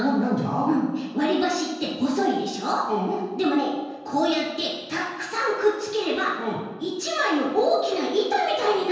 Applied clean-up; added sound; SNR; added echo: none; none; none; reverberation time 1.2 s.